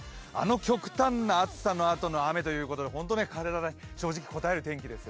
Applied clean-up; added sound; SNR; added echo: none; none; none; none.